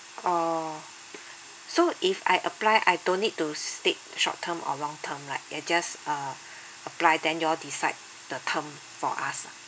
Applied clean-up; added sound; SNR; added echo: none; none; none; none.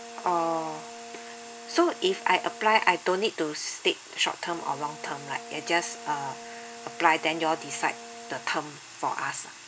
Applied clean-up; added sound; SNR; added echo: none; Brass instrument; 17 dB; none.